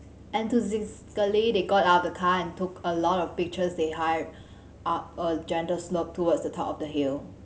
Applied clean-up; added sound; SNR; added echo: none; none; none; none.